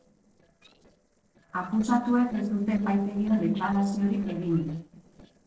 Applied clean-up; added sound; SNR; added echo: neural separator model SepFormer DNS4.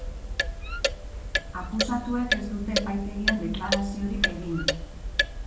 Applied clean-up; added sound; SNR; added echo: none; Clock; -2 dB; reverberation time 0.7 s.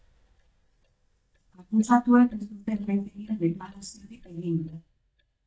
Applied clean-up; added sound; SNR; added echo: neural mask model DeepFilterNet 3.